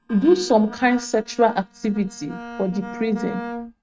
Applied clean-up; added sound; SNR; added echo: neural mask model RNNoise.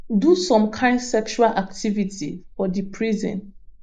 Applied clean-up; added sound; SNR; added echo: neural mask model Resemble Enhance denoiser.